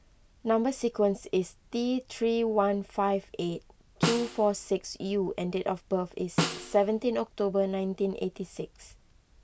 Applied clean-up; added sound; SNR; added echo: none; Snare drum; 6 dB; none.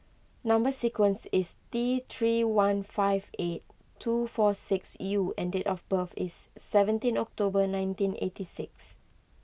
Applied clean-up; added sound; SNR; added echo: none; none; none; none.